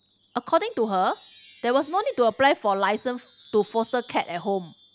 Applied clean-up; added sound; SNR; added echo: none; Wind chime; 19 dB; none.